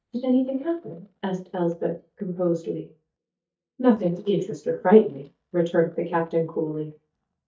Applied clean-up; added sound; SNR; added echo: neural mask model DeepFilterNet 3.